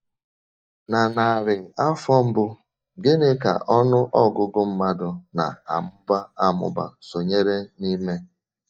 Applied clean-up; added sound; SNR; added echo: neural mask model DeepFilterNet 3.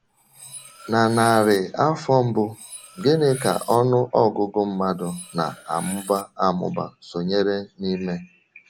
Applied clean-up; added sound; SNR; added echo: none; Cutlery, silverware; 18 dB; none.